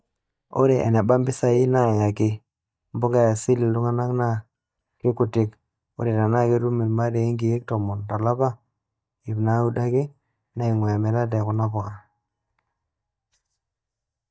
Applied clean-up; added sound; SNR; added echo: neural mask model DeepFilterNet 3.